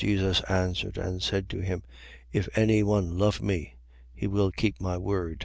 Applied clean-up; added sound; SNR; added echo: none; none; none; none.